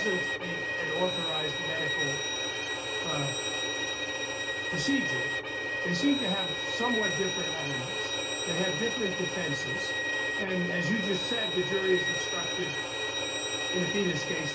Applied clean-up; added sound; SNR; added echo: none; Bowed string instrument; -2 dB; reverberation time 0.2 s.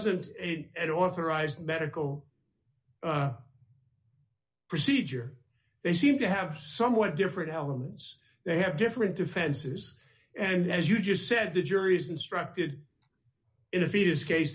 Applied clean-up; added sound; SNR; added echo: none; none; none; none.